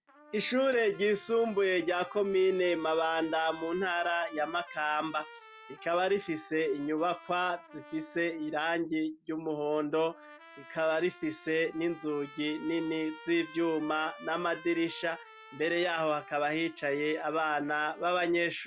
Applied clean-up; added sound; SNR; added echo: none; Trumpet; 19 dB; none.